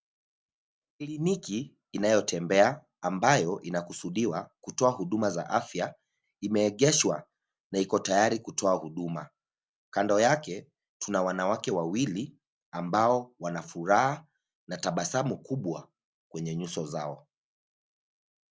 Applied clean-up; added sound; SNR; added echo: none; none; none; none.